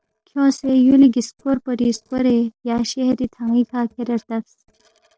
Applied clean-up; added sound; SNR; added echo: neural separator model SepFormer DNS4.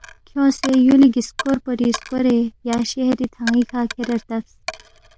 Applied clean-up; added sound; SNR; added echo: neural diffusion model UNIVERSE++.